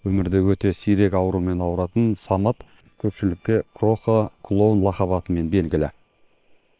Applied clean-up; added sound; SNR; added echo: neural separator model SepFormer WHAM!.